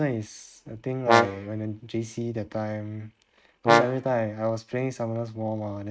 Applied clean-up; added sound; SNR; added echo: neural mask model RNNoise.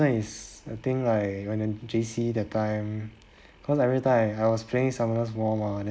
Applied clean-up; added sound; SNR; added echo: none; none; none; none.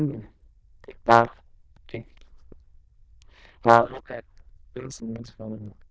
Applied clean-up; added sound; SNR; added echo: neural diffusion model UNIVERSE++.